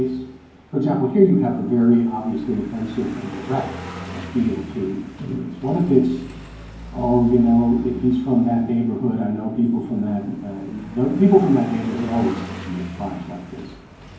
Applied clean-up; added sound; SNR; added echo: none; Car passing by; 17 dB; reverberation time 0.9 s.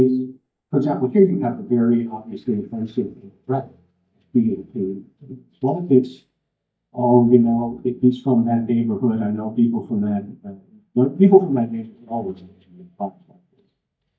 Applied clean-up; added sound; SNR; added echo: neural mask model DeepFilterNet 3.